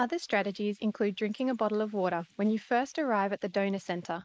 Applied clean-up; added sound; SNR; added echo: neural mask model Resemble Enhance denoiser.